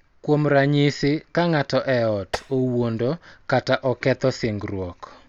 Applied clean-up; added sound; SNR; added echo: none; Tap; 13 dB; none.